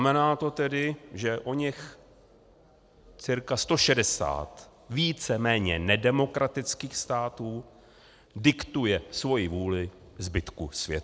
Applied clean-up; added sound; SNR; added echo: none; none; none; none.